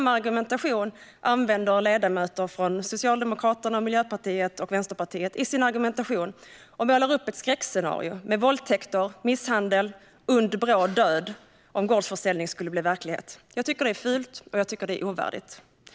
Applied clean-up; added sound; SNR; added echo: none; none; none; none.